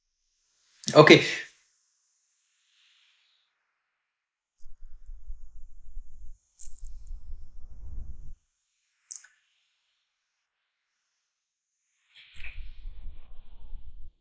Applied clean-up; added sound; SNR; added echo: neural mask model Resemble Enhance denoiser.